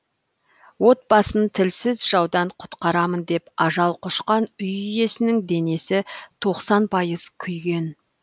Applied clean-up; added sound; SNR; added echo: none; none; none; none.